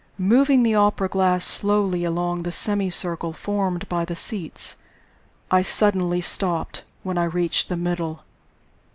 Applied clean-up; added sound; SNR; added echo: none; none; none; none.